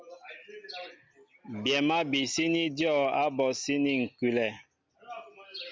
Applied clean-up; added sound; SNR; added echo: none; none; none; none.